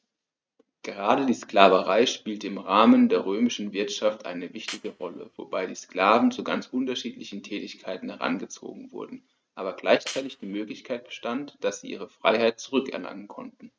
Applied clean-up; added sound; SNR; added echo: neural mask model RNNoise.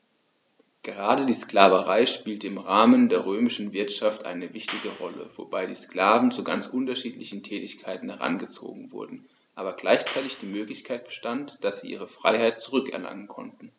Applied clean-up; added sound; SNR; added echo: none; Clapping; 12 dB; none.